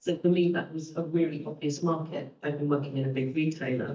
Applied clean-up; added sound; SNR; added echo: neural mask model DeepFilterNet 3.